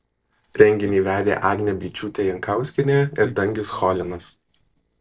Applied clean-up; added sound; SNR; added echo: neural separator model SepFormer DNS4.